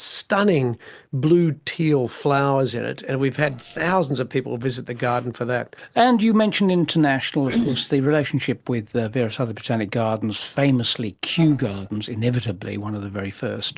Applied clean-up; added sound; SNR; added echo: neural separator model SepFormer DNS4.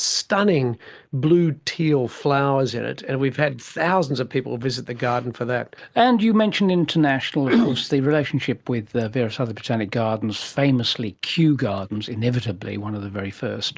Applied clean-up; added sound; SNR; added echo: neural mask model Resemble Enhance denoiser.